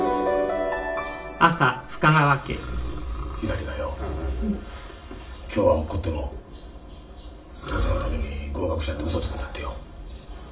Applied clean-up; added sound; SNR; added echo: none; none; none; reverberation time 0.4 s.